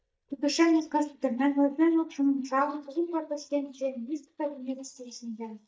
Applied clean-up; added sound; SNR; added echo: neural mask model DeepFilterNet 3.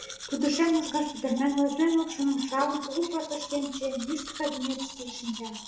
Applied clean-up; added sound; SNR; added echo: none; Domestic sounds, home sounds; 13 dB; reverberation time 0.6 s.